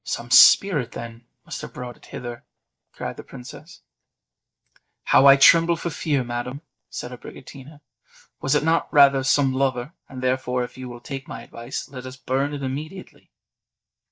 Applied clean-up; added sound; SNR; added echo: neural mask model DeepFilterNet 3.